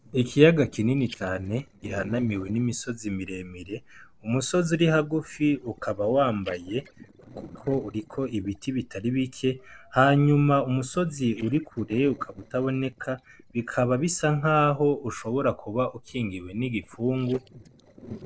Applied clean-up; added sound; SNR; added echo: neural separator model SepFormer DNS4.